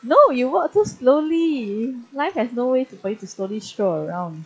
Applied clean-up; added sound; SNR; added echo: classical method log-MMSE.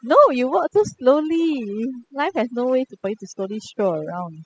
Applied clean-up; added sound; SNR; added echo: classical method spectral subtraction.